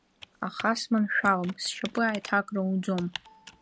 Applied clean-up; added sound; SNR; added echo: none; Computer keyboard; 18 dB; none.